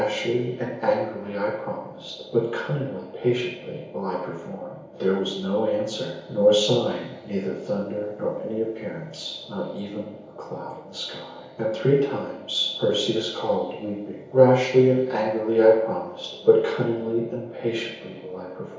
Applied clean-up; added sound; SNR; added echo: none; none; none; reverberation time 1.0 s.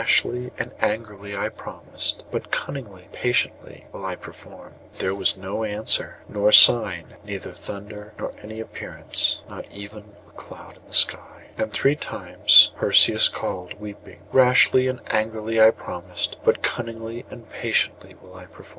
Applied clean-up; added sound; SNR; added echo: none; none; none; none.